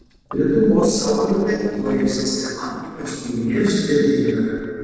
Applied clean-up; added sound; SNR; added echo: neural separator model SepFormer DNS4.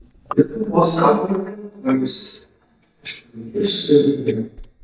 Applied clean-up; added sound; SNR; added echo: neural mask model DeepFilterNet 3.